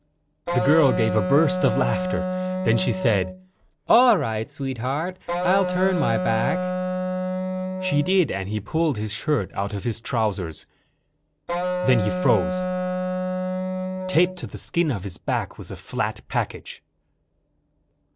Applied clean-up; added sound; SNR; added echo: none; Wind instrument, woodwind instrument; 2 dB; none.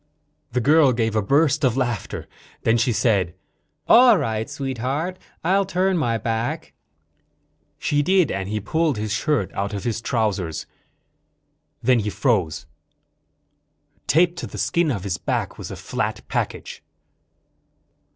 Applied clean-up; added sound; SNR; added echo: none; none; none; none.